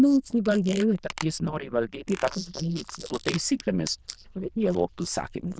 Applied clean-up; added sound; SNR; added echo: neural diffusion model UNIVERSE++.